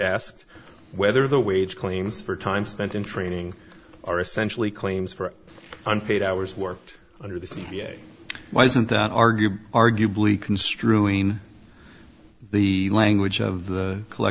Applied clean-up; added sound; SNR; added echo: none; none; none; none.